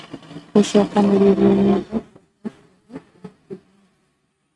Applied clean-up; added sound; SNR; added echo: neural mask model RNNoise.